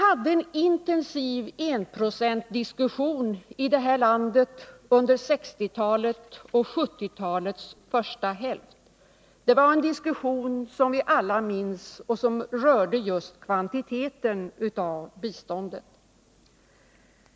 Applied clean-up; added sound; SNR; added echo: none; none; none; none.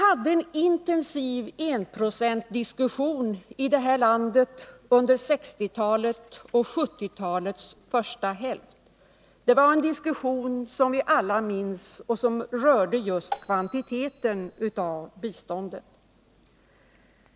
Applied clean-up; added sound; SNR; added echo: none; Marimba, xylophone; 14 dB; none.